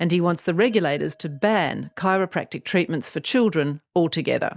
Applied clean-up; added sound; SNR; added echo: neural mask model DeepFilterNet 3.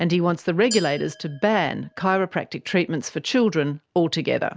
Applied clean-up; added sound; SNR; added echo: none; Glass; 17 dB; none.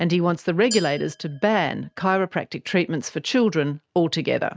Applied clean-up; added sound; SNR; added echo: neural mask model RNNoise.